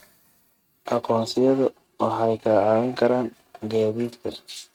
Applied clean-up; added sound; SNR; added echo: neural mask model RNNoise.